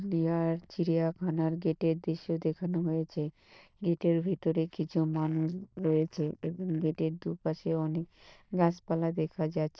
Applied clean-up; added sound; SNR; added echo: neural diffusion model UNIVERSE++.